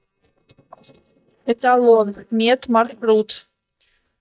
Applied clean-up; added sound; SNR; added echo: neural mask model DeepFilterNet 3.